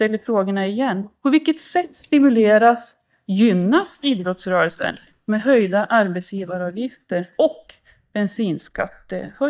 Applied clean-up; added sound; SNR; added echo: neural mask model DeepFilterNet 3.